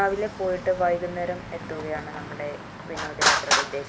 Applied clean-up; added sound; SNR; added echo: none; Traffic noise, roadway noise; 0 dB; none.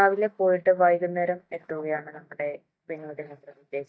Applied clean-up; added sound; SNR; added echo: neural mask model DeepFilterNet 3.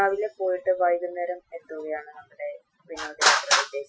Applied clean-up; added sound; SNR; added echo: classical method Wiener filter.